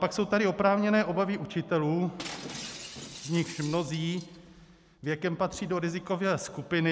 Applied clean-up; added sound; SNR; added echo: none; Shatter; 15 dB; none.